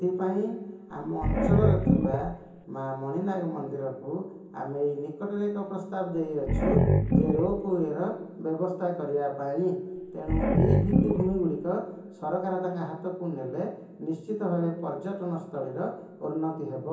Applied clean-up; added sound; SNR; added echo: none; Growling; -3 dB; reverberation time 0.6 s.